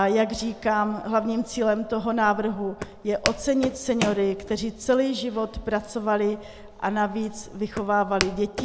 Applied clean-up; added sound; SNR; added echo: none; Walk, footsteps; 12 dB; none.